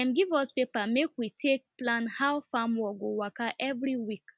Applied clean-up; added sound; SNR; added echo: none; none; none; none.